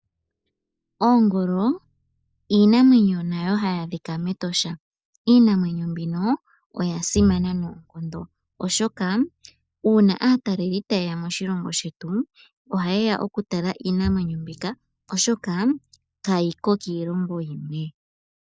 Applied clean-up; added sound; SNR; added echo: neural mask model DeepFilterNet 3.